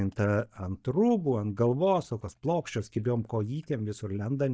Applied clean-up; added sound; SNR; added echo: neural mask model DeepFilterNet 3.